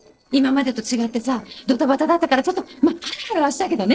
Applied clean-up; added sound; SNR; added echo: neural separator model SepFormer DNS4.